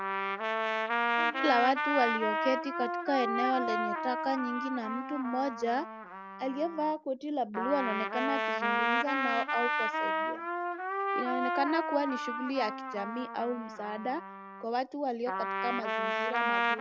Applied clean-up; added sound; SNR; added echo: none; Trumpet; -1 dB; none.